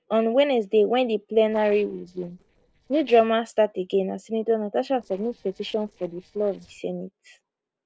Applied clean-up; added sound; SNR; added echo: neural separator model SepFormer DNS4.